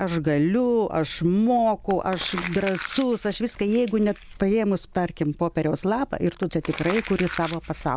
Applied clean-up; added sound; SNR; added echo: none; Crumpling, crinkling; 16 dB; none.